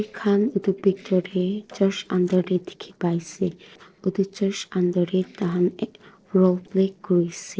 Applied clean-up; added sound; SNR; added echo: neural separator model SepFormer DNS4.